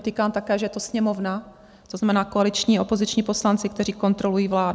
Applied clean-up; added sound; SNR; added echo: none; none; none; none.